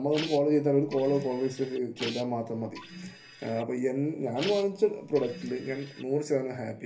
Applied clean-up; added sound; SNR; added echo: none; Printer; 14 dB; reverberation time 0.3 s.